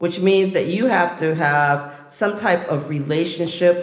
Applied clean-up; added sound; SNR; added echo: none; none; none; reverberation time 1.1 s.